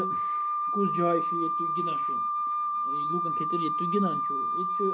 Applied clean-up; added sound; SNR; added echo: none; Wind instrument, woodwind instrument; -5 dB; reverberation time 0.3 s.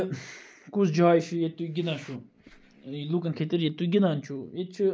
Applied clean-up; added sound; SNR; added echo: none; none; none; none.